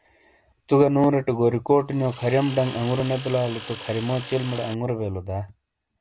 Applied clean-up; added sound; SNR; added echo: none; Tools; 15 dB; none.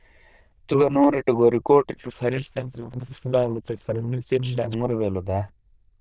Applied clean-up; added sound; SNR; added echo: neural diffusion model UNIVERSE++.